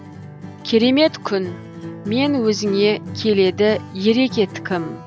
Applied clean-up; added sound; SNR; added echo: none; Acoustic guitar; 14 dB; none.